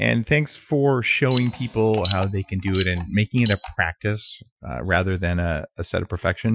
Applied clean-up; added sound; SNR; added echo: classical method Wiener filter.